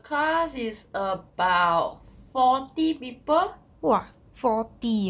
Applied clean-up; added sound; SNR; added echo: none; none; none; none.